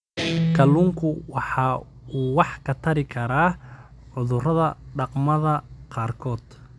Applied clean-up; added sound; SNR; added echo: none; Guitar; 5 dB; none.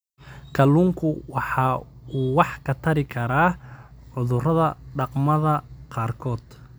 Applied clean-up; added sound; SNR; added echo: none; none; none; none.